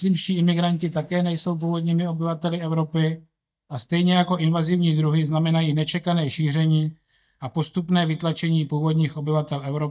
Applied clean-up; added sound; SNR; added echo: neural mask model DeepFilterNet 3.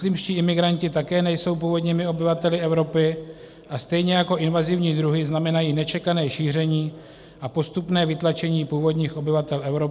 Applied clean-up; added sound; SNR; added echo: none; none; none; none.